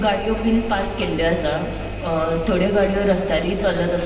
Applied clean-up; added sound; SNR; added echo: none; Engine; 10 dB; reverberation time 2.4 s.